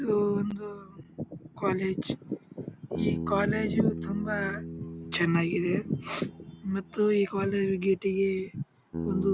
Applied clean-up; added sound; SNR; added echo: none; Bass guitar; 10 dB; none.